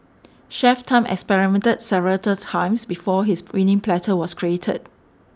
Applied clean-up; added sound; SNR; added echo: none; none; none; none.